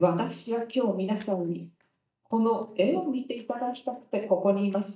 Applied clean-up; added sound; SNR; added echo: neural mask model DeepFilterNet 3.